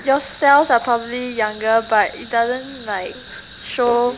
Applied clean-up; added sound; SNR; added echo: none; Fire; 19 dB; none.